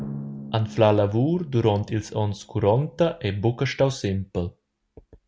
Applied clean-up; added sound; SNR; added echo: none; Drum; 17 dB; none.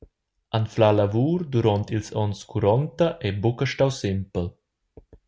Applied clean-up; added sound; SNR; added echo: none; none; none; none.